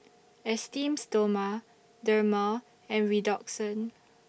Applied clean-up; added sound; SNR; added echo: none; none; none; none.